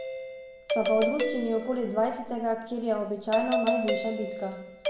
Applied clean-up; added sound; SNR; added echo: none; Doorbell; 2 dB; reverberation time 0.8 s.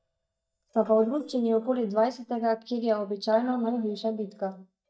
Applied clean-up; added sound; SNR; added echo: neural mask model DeepFilterNet 3.